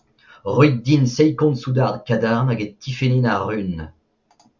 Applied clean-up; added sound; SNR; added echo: none; none; none; none.